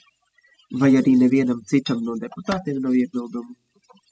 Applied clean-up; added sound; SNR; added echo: classical method spectral subtraction.